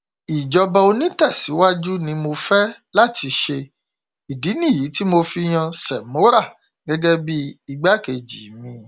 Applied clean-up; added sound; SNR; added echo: none; none; none; none.